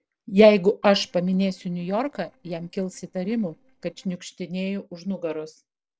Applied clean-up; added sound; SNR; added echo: neural separator model SepFormer DNS4.